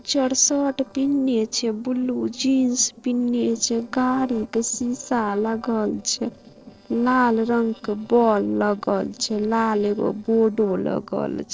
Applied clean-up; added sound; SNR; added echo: neural separator model SepFormer DNS4.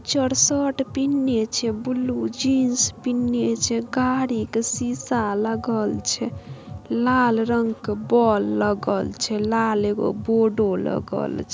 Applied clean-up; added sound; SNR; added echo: none; none; none; none.